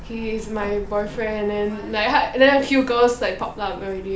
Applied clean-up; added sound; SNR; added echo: none; Truck; 16 dB; reverberation time 0.4 s.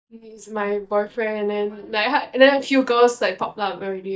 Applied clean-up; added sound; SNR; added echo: neural mask model DeepFilterNet 3.